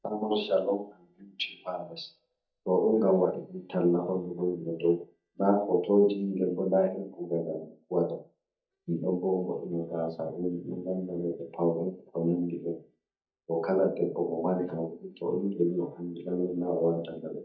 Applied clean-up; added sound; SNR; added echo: neural mask model DeepFilterNet 3.